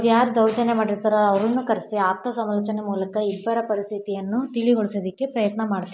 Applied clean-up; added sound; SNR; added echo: none; none; none; none.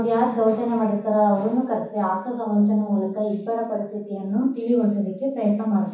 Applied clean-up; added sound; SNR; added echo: none; none; none; reverberation time 0.7 s.